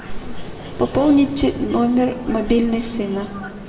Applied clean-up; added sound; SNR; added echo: none; Ocean; 13 dB; reverberation time 1.0 s.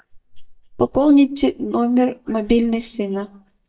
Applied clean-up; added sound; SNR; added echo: neural mask model DeepFilterNet 3.